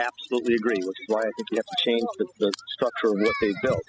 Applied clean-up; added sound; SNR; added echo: classical method spectral subtraction.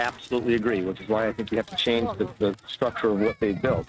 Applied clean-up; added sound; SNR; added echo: neural mask model RNNoise.